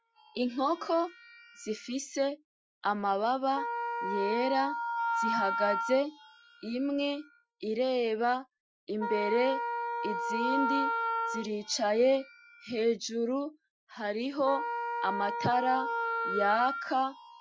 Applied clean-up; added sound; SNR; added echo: classical method Wiener filter.